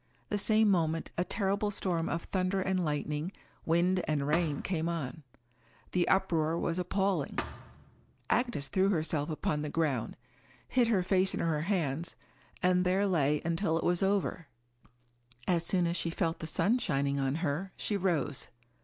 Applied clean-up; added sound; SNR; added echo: none; Thump, thud; 12 dB; none.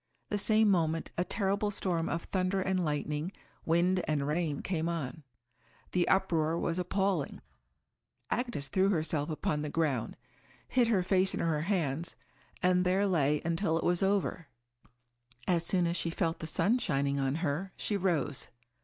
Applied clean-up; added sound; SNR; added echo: neural mask model DeepFilterNet 3.